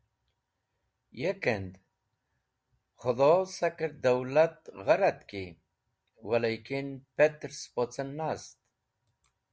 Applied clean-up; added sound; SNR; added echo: none; none; none; none.